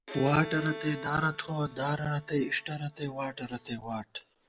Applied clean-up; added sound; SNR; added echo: none; Bowed string instrument; 14 dB; none.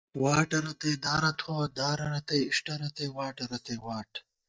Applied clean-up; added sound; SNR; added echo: neural mask model DeepFilterNet 3.